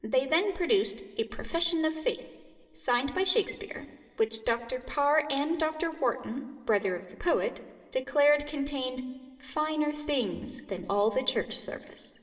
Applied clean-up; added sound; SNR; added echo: none; none; none; reverberation time 2.7 s.